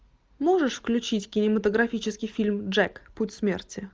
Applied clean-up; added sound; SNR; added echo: none; none; none; none.